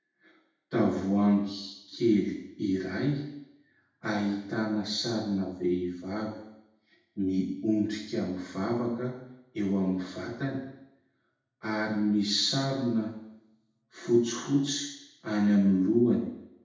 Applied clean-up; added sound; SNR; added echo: none; none; none; reverberation time 0.8 s.